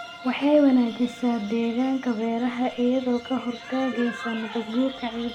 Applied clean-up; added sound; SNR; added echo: none; Bowed string instrument; 20 dB; none.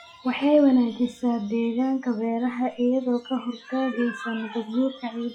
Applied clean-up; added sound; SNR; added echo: classical method log-MMSE.